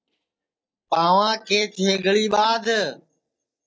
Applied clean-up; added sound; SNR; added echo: neural mask model DeepFilterNet 3.